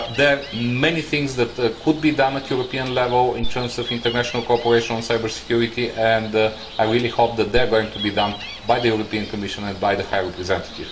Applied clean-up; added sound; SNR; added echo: none; Gull, seagull; 11 dB; reverberation time 0.9 s.